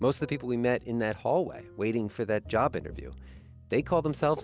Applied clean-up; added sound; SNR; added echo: none; none; none; none.